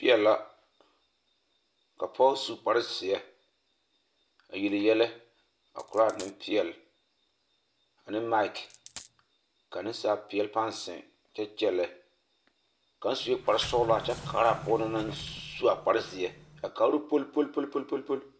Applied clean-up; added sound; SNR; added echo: none; Coin (dropping) + Sliding door; 14 dB; none.